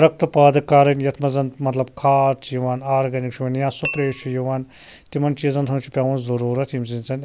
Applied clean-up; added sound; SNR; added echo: none; Tap / Glass; 14 dB; none.